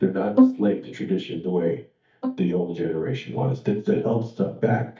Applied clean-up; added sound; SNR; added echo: neural mask model DeepFilterNet 3.